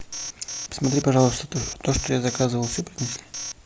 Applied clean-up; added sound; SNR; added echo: none; Alarm; 10 dB; none.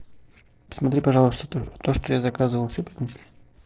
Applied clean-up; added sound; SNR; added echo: neural separator model SepFormer DNS4.